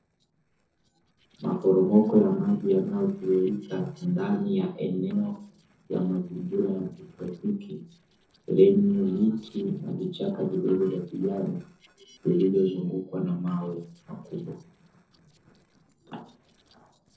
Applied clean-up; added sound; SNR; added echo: neural separator model SepFormer DNS4.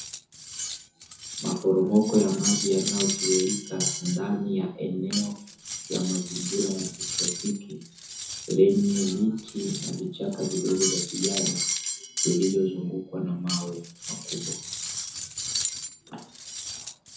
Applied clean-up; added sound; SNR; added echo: none; Cutlery, silverware; 5 dB; reverberation time 0.6 s.